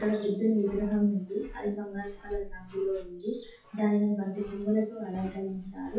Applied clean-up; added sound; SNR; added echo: classical method WPE with log-MMSE.